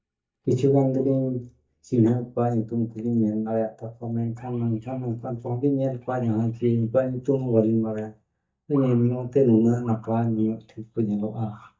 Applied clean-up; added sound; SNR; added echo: neural mask model DeepFilterNet 3.